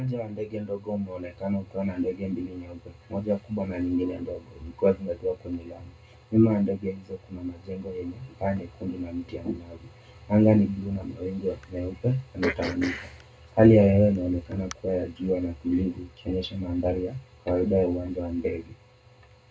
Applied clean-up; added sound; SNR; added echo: none; Cough; 11 dB; reverberation time 0.2 s.